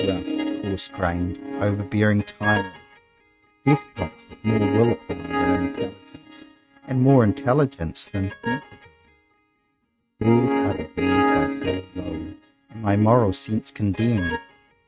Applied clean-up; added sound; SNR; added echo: neural mask model RNNoise.